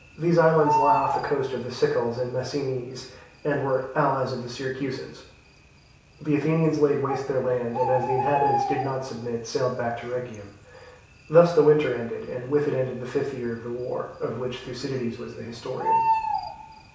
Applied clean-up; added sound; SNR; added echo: none; Bird; 6 dB; reverberation time 0.6 s.